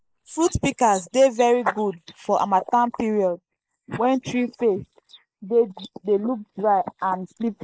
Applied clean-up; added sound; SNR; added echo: neural mask model Resemble Enhance denoiser.